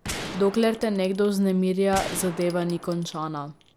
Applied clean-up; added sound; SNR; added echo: none; Gunshot, gunfire; 13 dB; none.